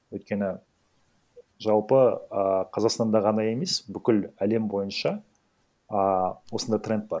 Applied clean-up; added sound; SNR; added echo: none; none; none; none.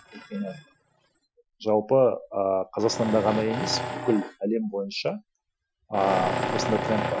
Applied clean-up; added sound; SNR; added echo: classical method Wiener filter.